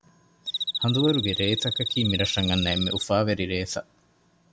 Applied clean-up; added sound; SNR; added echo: none; Cricket; 2 dB; none.